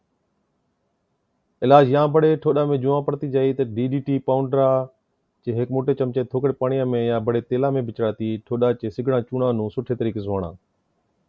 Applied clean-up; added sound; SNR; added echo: none; none; none; none.